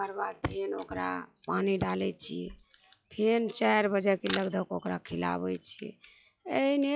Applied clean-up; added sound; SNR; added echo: classical method log-MMSE.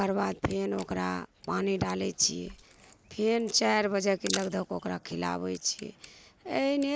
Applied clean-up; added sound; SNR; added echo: neural mask model Resemble Enhance denoiser.